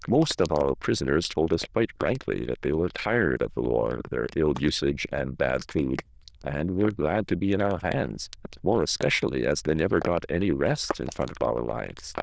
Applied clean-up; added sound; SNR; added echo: neural diffusion model UNIVERSE++.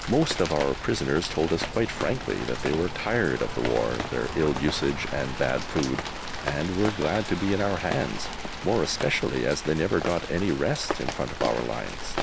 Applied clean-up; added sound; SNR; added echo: none; Rain; 6 dB; none.